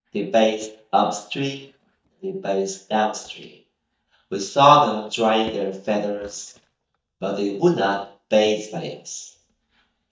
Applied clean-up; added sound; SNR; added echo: neural mask model DeepFilterNet 3.